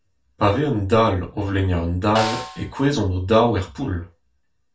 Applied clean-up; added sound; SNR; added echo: none; Snare drum; 11 dB; reverberation time 0.2 s.